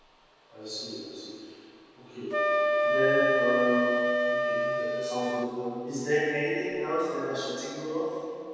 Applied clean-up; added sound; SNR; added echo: none; Wind instrument, woodwind instrument; -1 dB; reverberation time 2.1 s.